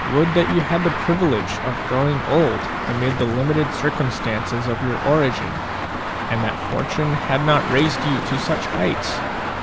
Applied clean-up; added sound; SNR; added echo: none; Traffic noise, roadway noise; 4 dB; none.